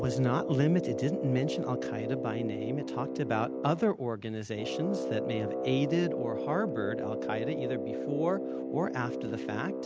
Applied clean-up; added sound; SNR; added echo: none; Brass instrument; 3 dB; none.